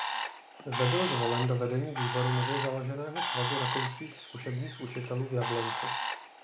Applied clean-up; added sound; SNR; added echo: none; Bird; 2 dB; none.